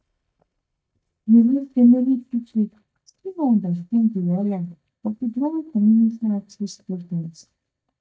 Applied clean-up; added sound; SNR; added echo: neural mask model DeepFilterNet 3.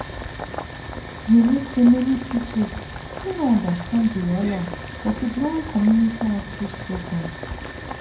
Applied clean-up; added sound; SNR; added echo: none; Boiling; 7 dB; reverberation time 0.5 s.